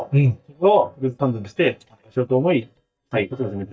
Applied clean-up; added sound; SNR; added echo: neural mask model DeepFilterNet 3.